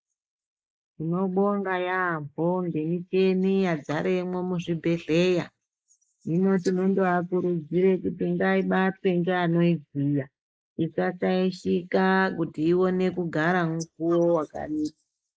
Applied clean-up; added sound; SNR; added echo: neural mask model Resemble Enhance denoiser.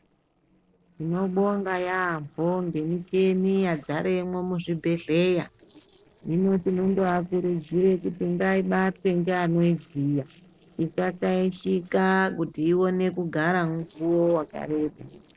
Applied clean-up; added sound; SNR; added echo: neural separator model SepFormer DNS4.